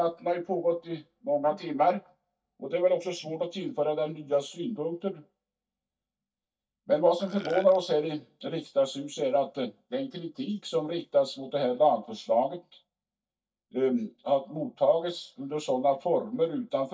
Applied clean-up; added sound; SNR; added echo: neural mask model DeepFilterNet 3.